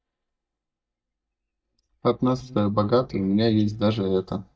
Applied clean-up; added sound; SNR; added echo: neural mask model DeepFilterNet 3.